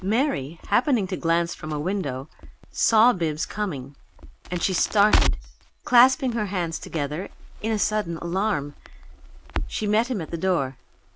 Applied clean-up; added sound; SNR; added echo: none; Crackle; 7 dB; none.